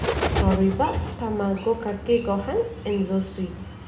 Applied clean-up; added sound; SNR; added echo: none; Bird; 4 dB; reverberation time 0.3 s.